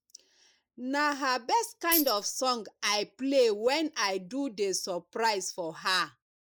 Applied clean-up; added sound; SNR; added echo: neural mask model Resemble Enhance denoiser.